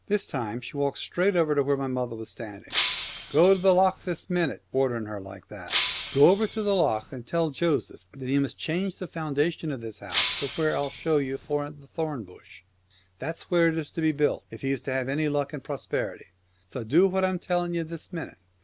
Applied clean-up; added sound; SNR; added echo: none; Shatter; 7 dB; none.